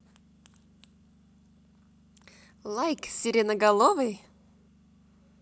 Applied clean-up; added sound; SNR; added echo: none; none; none; none.